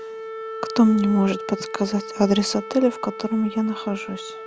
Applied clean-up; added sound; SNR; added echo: none; Wind instrument, woodwind instrument; 11 dB; none.